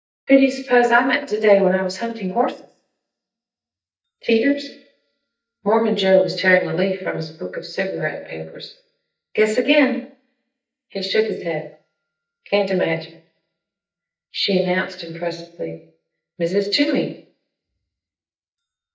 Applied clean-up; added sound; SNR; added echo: neural mask model DeepFilterNet 3.